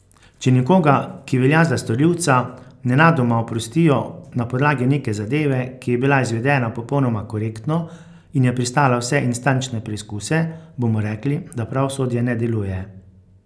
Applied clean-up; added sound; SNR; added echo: none; none; none; none.